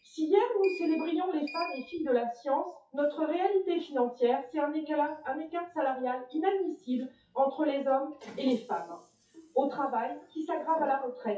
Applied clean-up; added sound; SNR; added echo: classical method WPE with log-MMSE.